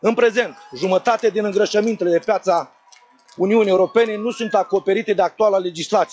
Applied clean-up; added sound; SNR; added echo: classical method log-MMSE.